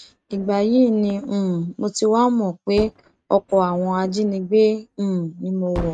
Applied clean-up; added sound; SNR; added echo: neural mask model RNNoise.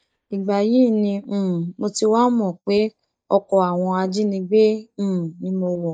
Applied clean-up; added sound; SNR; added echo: neural mask model DeepFilterNet 3.